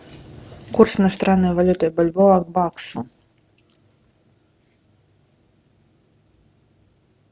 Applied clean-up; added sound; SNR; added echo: none; none; none; none.